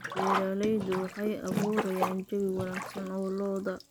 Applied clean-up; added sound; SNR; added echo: none; Sink (filling or washing); 4 dB; none.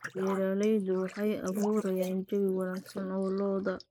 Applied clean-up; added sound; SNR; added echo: neural mask model Resemble Enhance denoiser.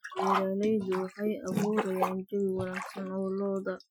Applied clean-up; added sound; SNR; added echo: classical method Wiener filter.